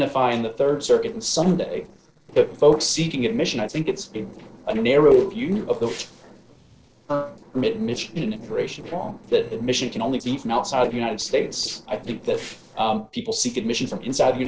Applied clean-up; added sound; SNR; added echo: neural separator model SepFormer DNS4.